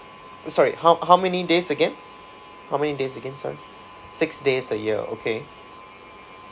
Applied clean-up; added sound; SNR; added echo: none; none; none; none.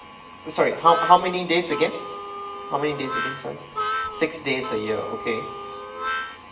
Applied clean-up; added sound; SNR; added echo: none; Harmonica; 6 dB; reverberation time 0.9 s.